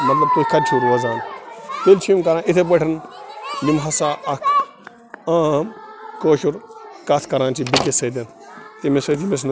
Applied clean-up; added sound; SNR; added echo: none; Slam; 7 dB; none.